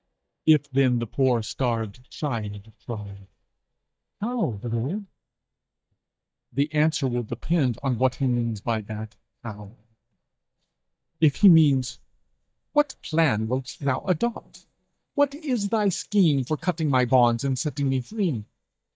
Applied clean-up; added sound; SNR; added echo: neural mask model DeepFilterNet 3.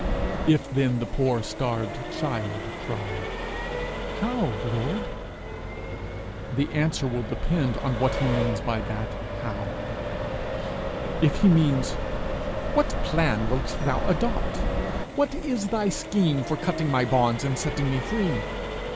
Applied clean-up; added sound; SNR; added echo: none; Accelerating, revving, vroom; 3 dB; none.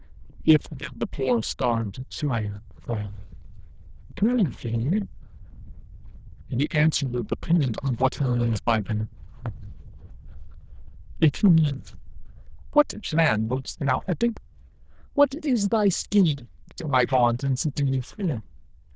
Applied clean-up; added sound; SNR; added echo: neural diffusion model UNIVERSE++.